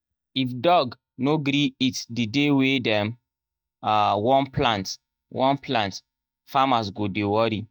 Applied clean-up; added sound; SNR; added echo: neural mask model DeepFilterNet 3.